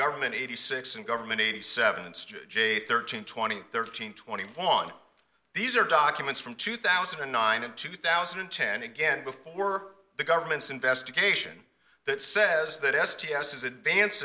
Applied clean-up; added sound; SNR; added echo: none; none; none; none.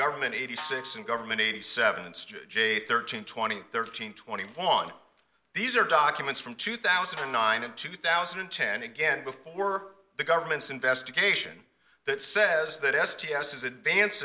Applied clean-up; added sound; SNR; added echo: none; Snare drum; 18 dB; none.